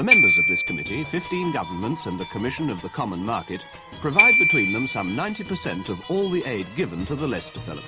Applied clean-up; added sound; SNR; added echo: none; Glockenspiel; -3 dB; none.